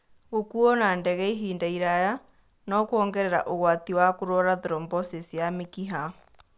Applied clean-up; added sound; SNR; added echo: none; none; none; none.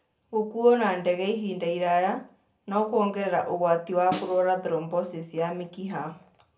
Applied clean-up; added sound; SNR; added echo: none; Snare drum; 16 dB; reverberation time 0.3 s.